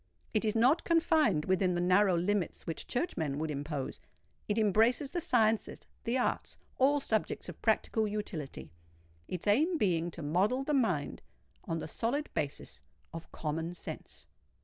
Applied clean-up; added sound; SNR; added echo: none; none; none; none.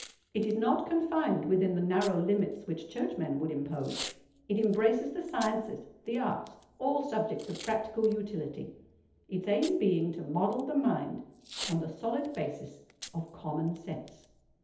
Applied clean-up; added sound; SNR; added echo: none; Packing tape, duct tape / Tearing; 19 dB; reverberation time 0.8 s.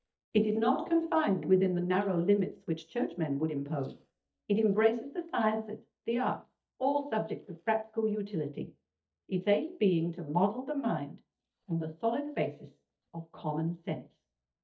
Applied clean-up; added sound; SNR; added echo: neural mask model DeepFilterNet 3.